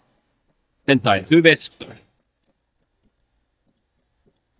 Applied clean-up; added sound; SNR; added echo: neural mask model DeepFilterNet 3.